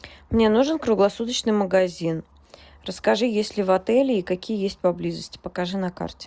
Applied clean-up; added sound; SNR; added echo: none; none; none; none.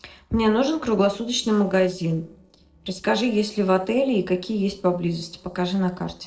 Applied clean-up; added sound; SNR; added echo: neural separator model SepFormer DNS4.